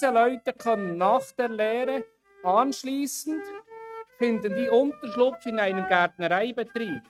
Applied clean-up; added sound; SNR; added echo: neural mask model RNNoise.